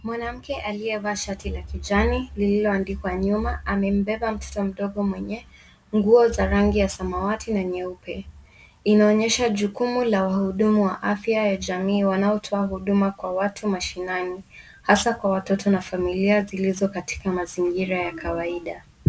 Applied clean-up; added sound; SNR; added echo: none; none; none; none.